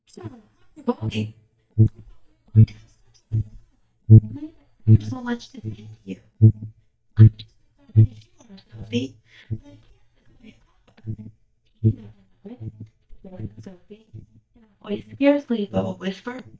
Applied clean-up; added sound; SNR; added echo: neural mask model DeepFilterNet 3.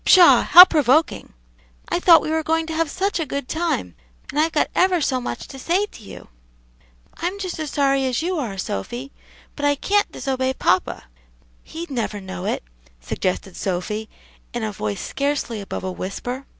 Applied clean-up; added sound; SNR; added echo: none; none; none; none.